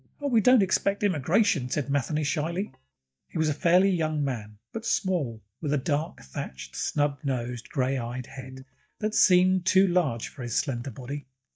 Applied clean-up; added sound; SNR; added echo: neural mask model DeepFilterNet 3.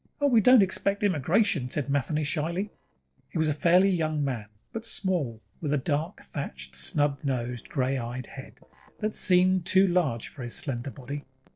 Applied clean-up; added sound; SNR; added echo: neural separator model SepFormer DNS4.